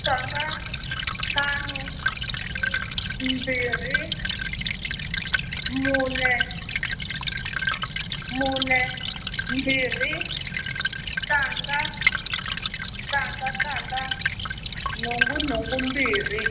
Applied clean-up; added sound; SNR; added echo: none; Stream / Trickle, dribble; -2 dB; reverberation time 0.8 s.